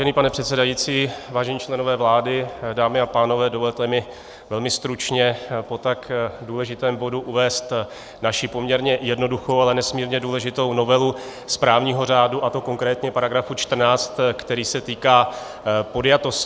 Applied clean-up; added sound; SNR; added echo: none; none; none; none.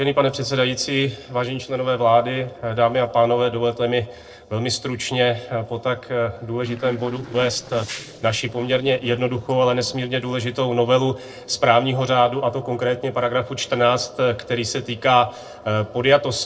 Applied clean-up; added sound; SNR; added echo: neural separator model SepFormer DNS4.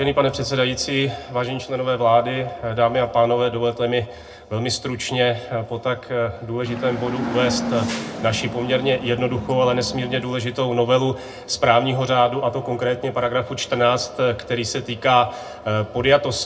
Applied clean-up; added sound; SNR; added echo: none; Hiss / Bus / Engine; 7 dB; reverberation time 0.2 s.